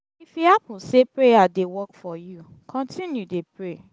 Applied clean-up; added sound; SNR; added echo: none; none; none; none.